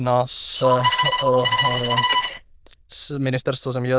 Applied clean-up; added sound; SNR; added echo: neural diffusion model UNIVERSE++.